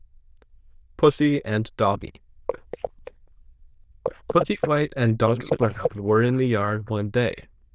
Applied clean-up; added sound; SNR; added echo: neural diffusion model UNIVERSE++.